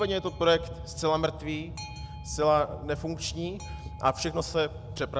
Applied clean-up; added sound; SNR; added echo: none; Boat, Water vehicle; 11 dB; none.